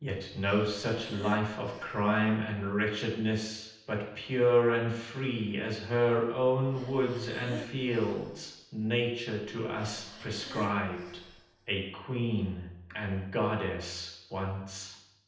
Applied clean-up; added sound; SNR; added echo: neural separator model SepFormer DNS4.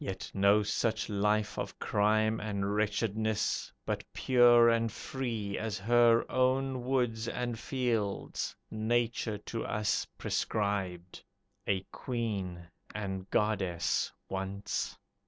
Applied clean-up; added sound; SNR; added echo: none; none; none; none.